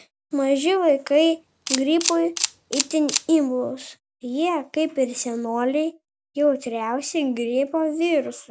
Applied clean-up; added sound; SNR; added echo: none; Camera; 6 dB; none.